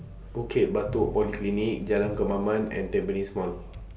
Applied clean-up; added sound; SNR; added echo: none; none; none; none.